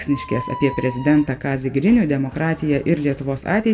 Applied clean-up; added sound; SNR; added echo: none; Squeak; 17 dB; reverberation time 0.9 s.